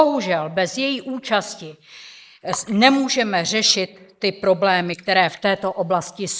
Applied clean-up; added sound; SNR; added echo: neural mask model Resemble Enhance denoiser.